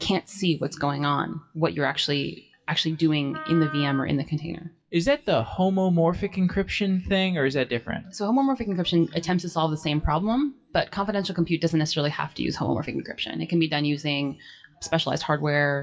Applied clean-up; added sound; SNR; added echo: classical method WPE with log-MMSE.